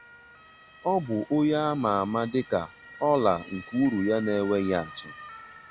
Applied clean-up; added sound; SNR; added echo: none; Motor vehicle (road) / Siren; 18 dB; none.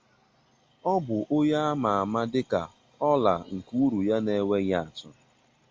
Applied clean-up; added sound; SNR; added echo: none; none; none; none.